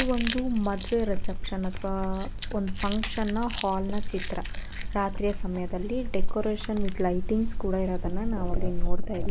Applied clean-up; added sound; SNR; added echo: none; Chewing, mastication; -3 dB; none.